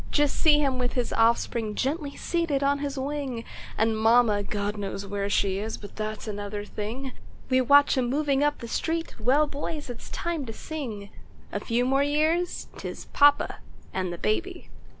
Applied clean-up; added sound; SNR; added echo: none; Wind; 0 dB; none.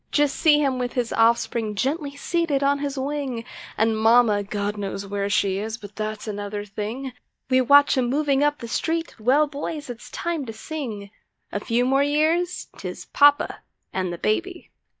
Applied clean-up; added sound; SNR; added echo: neural mask model DeepFilterNet 3.